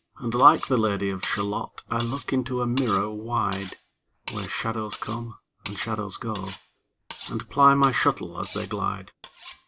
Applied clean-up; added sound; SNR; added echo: none; Cutlery, silverware; 12 dB; none.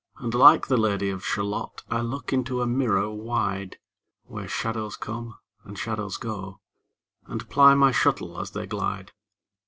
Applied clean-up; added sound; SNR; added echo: none; none; none; none.